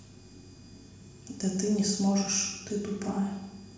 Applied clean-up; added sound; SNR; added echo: none; none; none; reverberation time 1.1 s.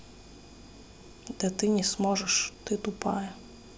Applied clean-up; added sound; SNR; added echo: none; none; none; none.